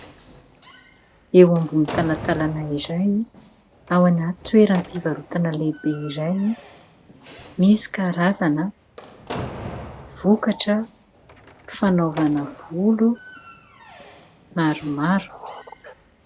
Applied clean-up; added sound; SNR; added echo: none; Slam; 17 dB; none.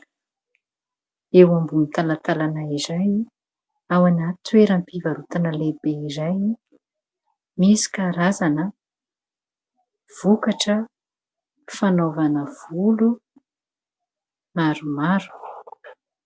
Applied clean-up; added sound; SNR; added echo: none; none; none; none.